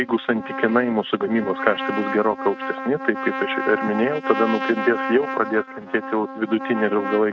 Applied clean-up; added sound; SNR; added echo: neural mask model RNNoise.